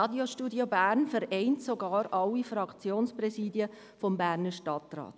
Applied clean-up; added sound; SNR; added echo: none; none; none; none.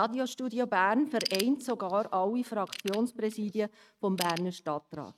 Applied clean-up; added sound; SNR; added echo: neural mask model RNNoise.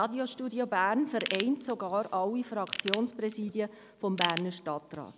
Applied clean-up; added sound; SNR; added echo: none; Ratchet, pawl / Tools; 4 dB; none.